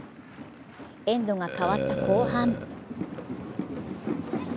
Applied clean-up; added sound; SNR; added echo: none; Burping, eructation; 3 dB; none.